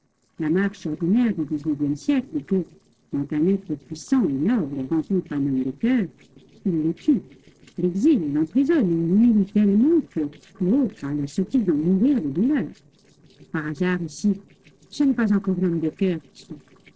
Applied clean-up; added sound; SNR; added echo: neural separator model SepFormer DNS4.